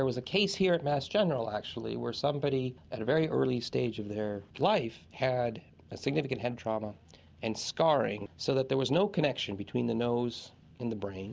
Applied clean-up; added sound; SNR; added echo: none; none; none; none.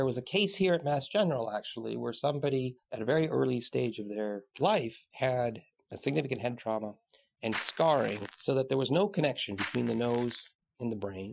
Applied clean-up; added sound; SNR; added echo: classical method Wiener filter.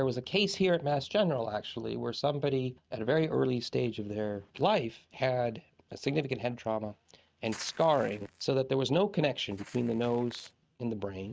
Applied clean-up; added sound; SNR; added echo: neural mask model RNNoise.